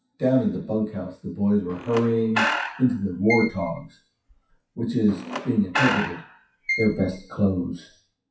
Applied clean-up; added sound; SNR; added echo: classical method WPE with log-MMSE.